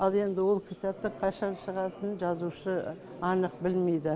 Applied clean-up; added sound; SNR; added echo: none; none; none; none.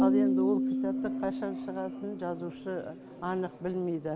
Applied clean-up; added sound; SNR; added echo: none; Piano; -2 dB; none.